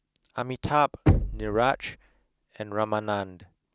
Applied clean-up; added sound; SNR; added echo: none; Knock; 0 dB; none.